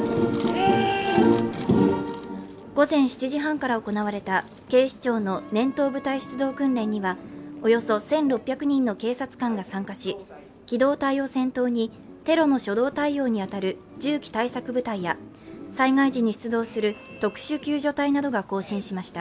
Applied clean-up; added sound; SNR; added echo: none; none; none; none.